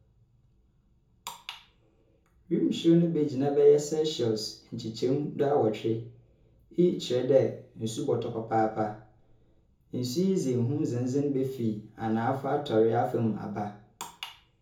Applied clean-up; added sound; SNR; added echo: none; none; none; reverberation time 0.6 s.